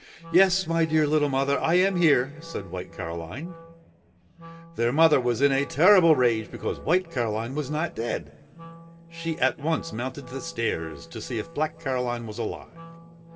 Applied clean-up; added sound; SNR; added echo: none; Wind instrument, woodwind instrument; 19 dB; reverberation time 2.3 s.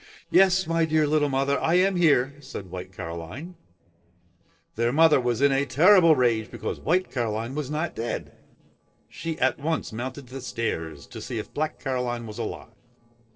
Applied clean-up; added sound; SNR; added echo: neural separator model SepFormer DNS4.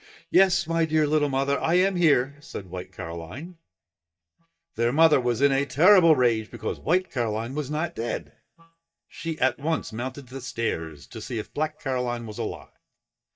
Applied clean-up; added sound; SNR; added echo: neural mask model DeepFilterNet 3.